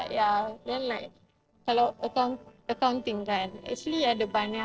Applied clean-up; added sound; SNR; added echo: neural separator model SepFormer DNS4.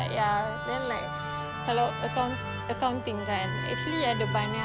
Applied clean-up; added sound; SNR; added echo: none; Musical instrument; 3 dB; none.